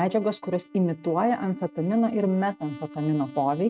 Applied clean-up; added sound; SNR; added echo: neural mask model RNNoise.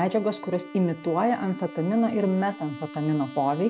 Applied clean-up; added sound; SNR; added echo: none; Bowed string instrument; 16 dB; none.